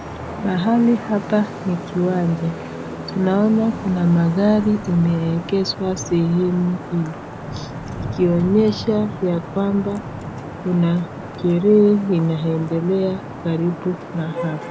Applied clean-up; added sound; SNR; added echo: none; Traffic noise, roadway noise / Vehicle horn, car horn, honking; 11 dB; none.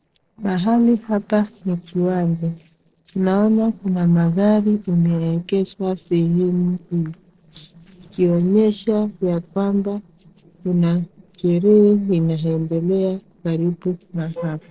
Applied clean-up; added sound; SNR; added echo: neural separator model SepFormer DNS4.